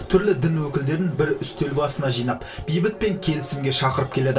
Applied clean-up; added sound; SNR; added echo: none; none; none; reverberation time 0.2 s.